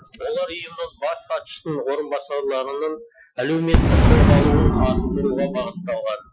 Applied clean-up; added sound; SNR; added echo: classical method Wiener filter.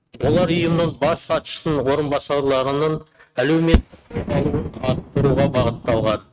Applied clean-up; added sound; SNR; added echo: neural mask model RNNoise.